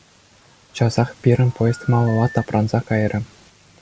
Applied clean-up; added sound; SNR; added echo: none; Telephone; 20 dB; none.